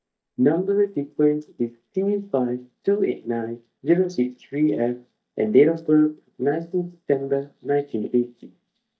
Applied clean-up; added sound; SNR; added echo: neural mask model DeepFilterNet 3.